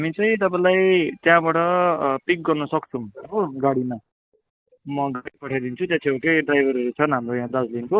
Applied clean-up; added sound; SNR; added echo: neural mask model DeepFilterNet 3.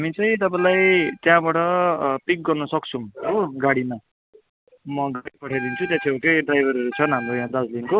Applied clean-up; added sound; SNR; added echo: none; Wind instrument, woodwind instrument; 13 dB; none.